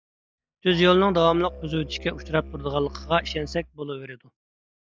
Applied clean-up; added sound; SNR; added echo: neural mask model DeepFilterNet 3.